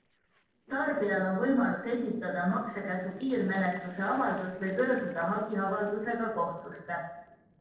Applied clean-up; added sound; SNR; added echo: neural separator model SepFormer DNS4.